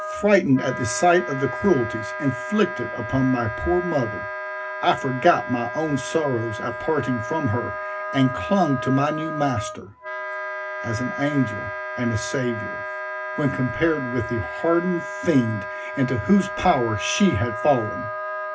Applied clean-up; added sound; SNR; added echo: none; Wind instrument, woodwind instrument; 7 dB; reverberation time 0.4 s.